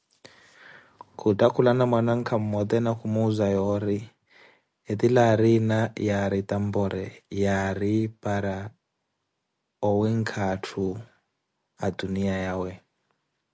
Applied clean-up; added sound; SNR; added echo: none; none; none; none.